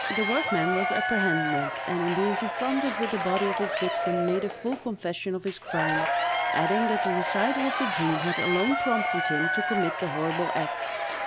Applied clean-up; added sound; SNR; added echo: none; Applause / Crowd / Cheering; -1 dB; none.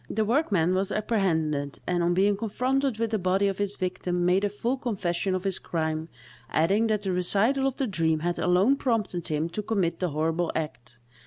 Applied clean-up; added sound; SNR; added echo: none; none; none; none.